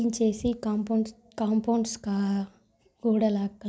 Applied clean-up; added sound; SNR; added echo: none; none; none; none.